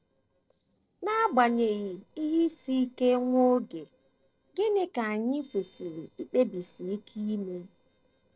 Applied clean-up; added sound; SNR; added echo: neural separator model SepFormer DNS4.